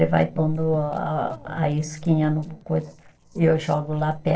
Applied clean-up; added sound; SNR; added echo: neural separator model SepFormer DNS4.